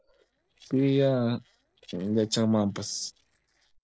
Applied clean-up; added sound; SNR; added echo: neural separator model SepFormer DNS4.